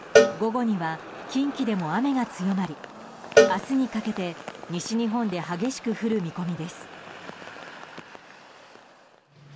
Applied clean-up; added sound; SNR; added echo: none; Cowbell; -2 dB; none.